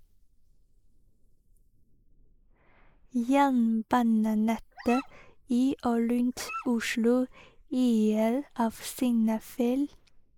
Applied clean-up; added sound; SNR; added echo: neural mask model Resemble Enhance denoiser.